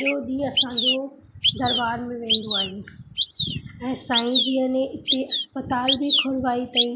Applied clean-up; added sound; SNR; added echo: none; Bird vocalization, bird call, bird song; -1 dB; none.